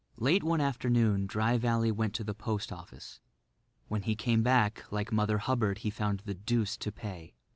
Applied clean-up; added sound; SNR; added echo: none; none; none; none.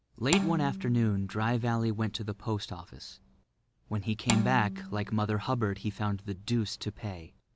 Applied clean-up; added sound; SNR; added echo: none; Bowed string instrument; 8 dB; none.